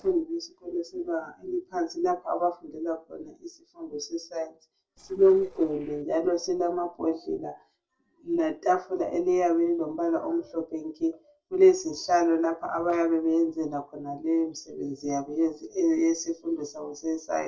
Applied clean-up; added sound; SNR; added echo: neural separator model SepFormer DNS4.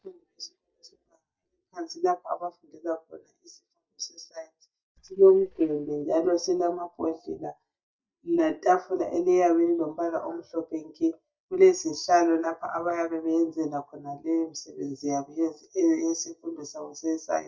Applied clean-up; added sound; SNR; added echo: neural mask model DeepFilterNet 3.